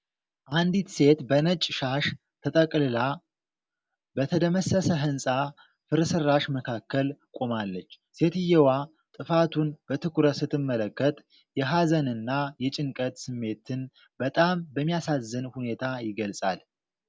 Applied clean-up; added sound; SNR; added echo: none; none; none; none.